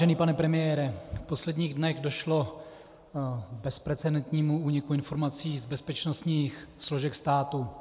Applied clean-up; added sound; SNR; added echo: none; none; none; none.